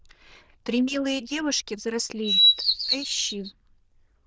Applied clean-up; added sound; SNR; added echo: neural diffusion model UNIVERSE++.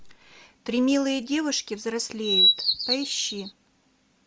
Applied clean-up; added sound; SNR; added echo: none; Bird vocalization, bird call, bird song; -5 dB; none.